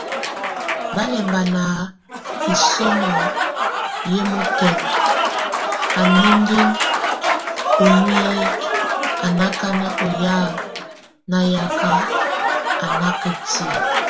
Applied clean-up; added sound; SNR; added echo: none; Applause / Crowd; -1 dB; reverberation time 0.2 s.